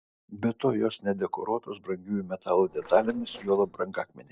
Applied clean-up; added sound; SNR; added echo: neural separator model SepFormer DNS4.